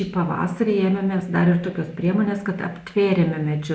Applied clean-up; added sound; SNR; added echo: none; none; none; none.